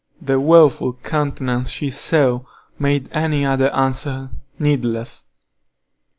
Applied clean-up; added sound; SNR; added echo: none; none; none; none.